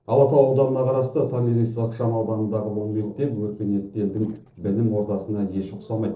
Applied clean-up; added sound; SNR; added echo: neural separator model SepFormer DNS4.